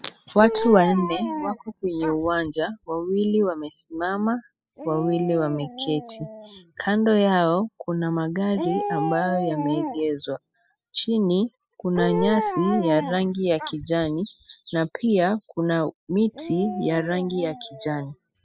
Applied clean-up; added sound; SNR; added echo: classical method spectral subtraction.